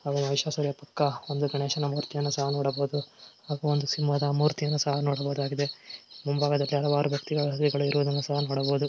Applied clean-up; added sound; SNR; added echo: none; none; none; none.